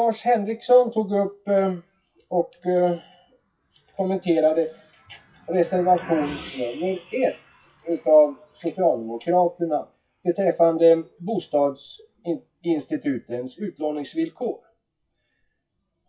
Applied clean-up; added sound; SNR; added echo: classical method WPE with log-MMSE.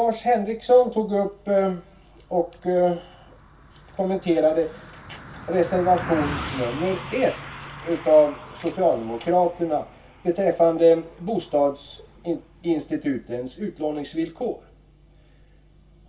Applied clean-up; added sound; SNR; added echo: none; Car passing by; 17 dB; reverberation time 0.2 s.